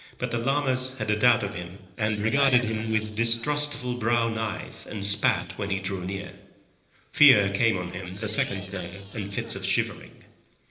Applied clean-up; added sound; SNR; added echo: neural separator model SepFormer DNS4.